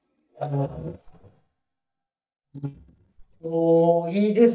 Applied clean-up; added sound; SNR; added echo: neural mask model DeepFilterNet 3.